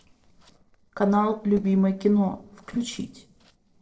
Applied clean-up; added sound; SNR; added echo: neural separator model SepFormer DNS4.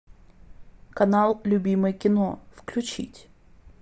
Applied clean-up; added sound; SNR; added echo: none; none; none; none.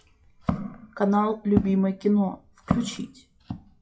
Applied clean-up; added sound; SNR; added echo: classical method WPE with log-MMSE.